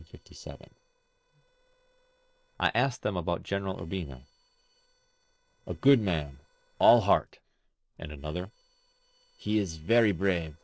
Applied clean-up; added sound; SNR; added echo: neural separator model SepFormer DNS4.